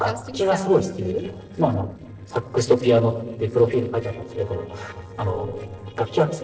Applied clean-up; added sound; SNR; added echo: neural separator model SepFormer DNS4.